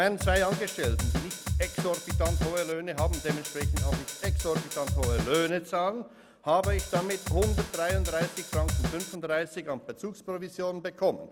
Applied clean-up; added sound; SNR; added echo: none; Drum kit; -1 dB; none.